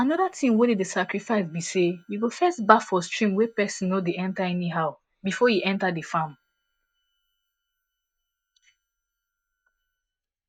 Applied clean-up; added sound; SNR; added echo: neural mask model DeepFilterNet 3.